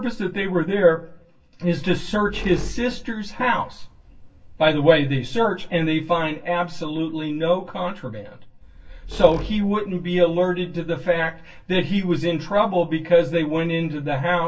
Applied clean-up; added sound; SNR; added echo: none; Squeak; 16 dB; reverberation time 0.1 s.